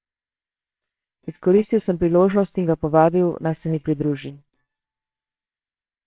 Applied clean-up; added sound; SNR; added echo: neural separator model SepFormer WHAMR!.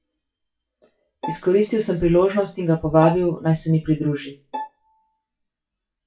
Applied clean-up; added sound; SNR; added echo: classical method WPE with log-MMSE.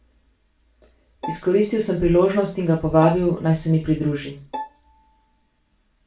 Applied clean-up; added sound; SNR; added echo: none; Bowed string instrument; 16 dB; reverberation time 0.3 s.